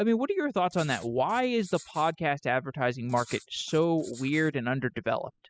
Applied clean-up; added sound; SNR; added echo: classical method spectral subtraction.